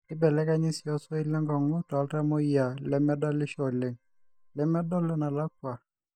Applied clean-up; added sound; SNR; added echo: neural mask model DeepFilterNet 3.